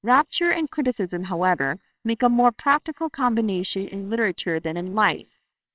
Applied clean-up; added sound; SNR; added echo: neural separator model SepFormer WHAMR!.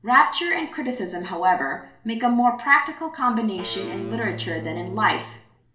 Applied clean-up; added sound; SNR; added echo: none; Electric guitar / Bass guitar; 12 dB; reverberation time 0.5 s.